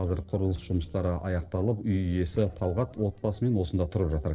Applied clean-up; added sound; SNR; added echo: neural separator model SepFormer DNS4.